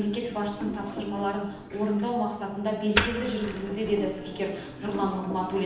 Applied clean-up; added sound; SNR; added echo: none; Wood; 7 dB; reverberation time 0.9 s.